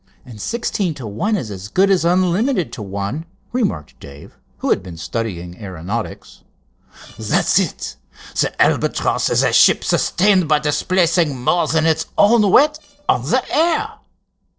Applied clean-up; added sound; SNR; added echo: neural separator model SepFormer DNS4.